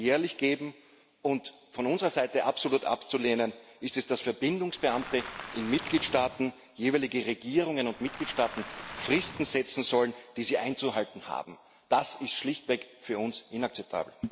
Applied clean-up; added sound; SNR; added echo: none; Waves, surf; 13 dB; none.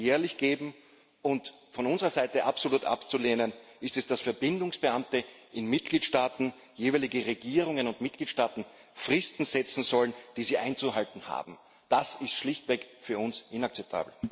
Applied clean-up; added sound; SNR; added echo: none; none; none; none.